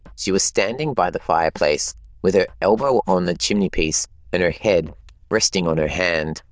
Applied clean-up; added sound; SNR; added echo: neural diffusion model UNIVERSE++.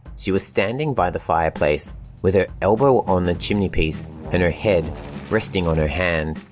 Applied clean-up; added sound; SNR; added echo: none; Drum kit + Aircraft; 15 dB; none.